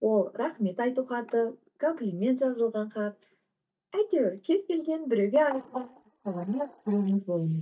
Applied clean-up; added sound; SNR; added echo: neural mask model DeepFilterNet 3.